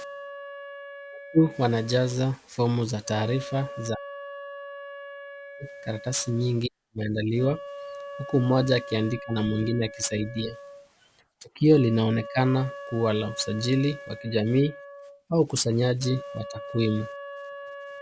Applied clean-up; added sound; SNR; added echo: none; Wind instrument, woodwind instrument; 14 dB; none.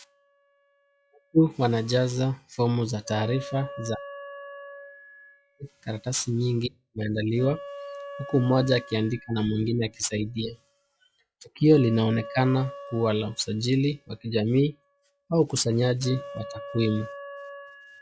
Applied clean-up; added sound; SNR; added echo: classical method log-MMSE.